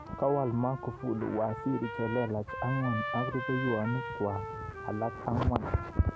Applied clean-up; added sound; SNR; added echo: none; Trumpet; 8 dB; none.